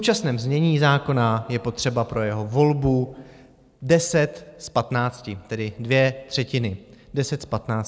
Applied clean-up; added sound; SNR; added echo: none; none; none; none.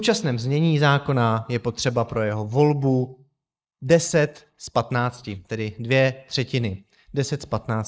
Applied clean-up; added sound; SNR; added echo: neural mask model Resemble Enhance denoiser.